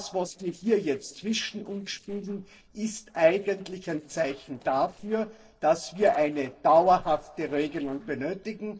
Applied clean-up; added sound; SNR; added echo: neural separator model SepFormer DNS4.